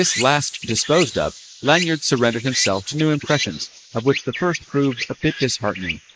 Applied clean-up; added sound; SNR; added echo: neural mask model Resemble Enhance denoiser.